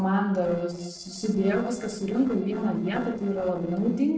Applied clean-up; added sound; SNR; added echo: neural separator model SepFormer DNS4.